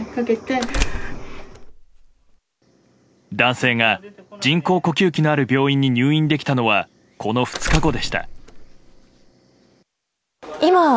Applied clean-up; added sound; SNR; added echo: none; Door; 5 dB; none.